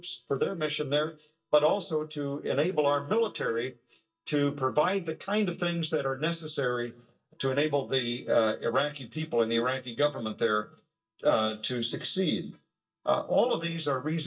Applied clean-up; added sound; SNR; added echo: neural mask model DeepFilterNet 3.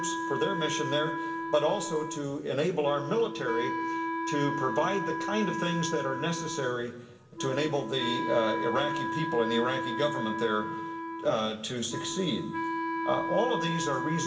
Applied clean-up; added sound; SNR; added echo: none; Wind instrument, woodwind instrument; 3 dB; reverberation time 0.8 s.